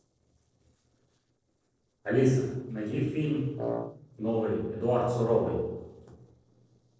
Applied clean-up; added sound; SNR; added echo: neural separator model SepFormer DNS4.